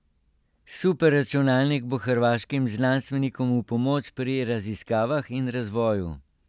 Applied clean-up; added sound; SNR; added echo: none; none; none; none.